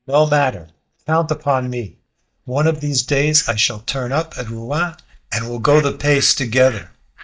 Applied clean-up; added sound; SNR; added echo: neural mask model DeepFilterNet 3.